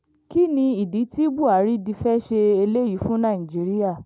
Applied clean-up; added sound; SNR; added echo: none; none; none; none.